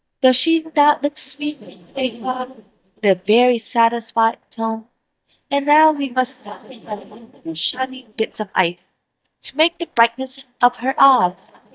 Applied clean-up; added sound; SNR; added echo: neural mask model DeepFilterNet 3.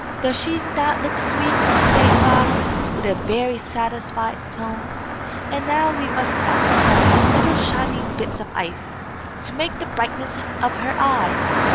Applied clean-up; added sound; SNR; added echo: none; Traffic noise, roadway noise / Car; -4 dB; none.